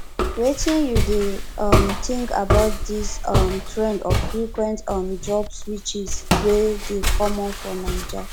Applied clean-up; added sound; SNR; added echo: none; Walk, footsteps; -1 dB; none.